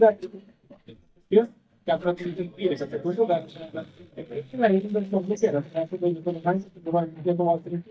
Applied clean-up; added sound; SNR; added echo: neural mask model DeepFilterNet 3.